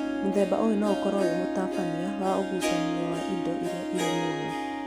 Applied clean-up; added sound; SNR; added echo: none; Harp; 0 dB; none.